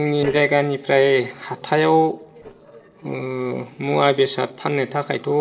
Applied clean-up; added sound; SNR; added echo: neural separator model SepFormer DNS4.